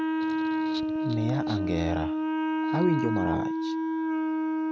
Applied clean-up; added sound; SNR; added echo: none; Wind instrument, woodwind instrument; -4 dB; none.